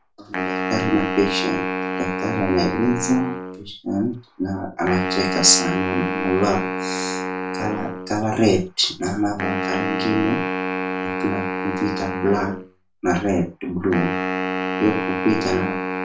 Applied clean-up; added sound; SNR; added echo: none; Wind instrument, woodwind instrument; 3 dB; reverberation time 0.2 s.